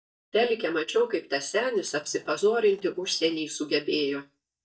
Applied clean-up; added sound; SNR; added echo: neural mask model DeepFilterNet 3.